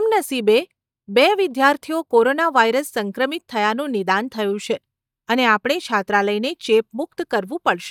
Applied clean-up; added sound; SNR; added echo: neural mask model DeepFilterNet 3.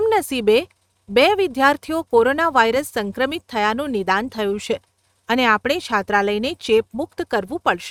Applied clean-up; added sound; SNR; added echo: neural mask model RNNoise.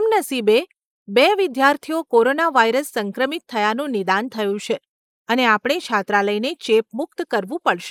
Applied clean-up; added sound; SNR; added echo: neural mask model Resemble Enhance denoiser.